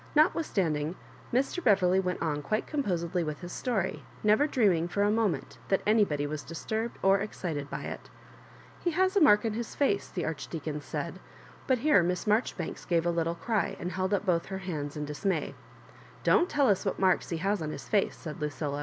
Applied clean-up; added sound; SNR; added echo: none; none; none; none.